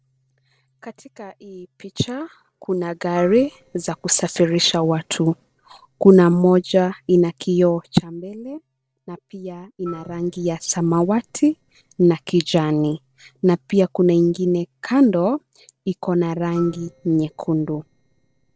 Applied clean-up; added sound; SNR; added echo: neural separator model SepFormer DNS4.